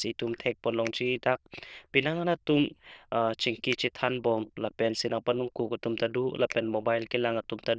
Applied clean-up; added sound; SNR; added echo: neural diffusion model UNIVERSE++.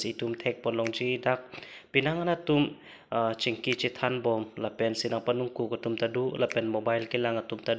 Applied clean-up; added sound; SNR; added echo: none; Finger snapping; 16 dB; none.